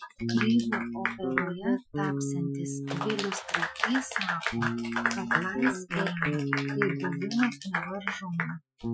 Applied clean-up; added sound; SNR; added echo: classical method Wiener filter.